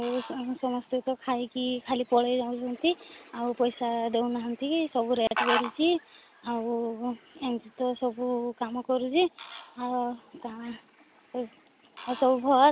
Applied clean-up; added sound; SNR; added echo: none; Fowl; 13 dB; none.